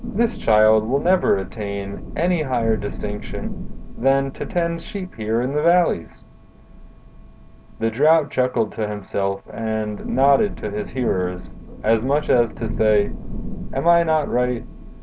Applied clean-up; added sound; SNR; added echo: none; Thunder / Rain; 9 dB; none.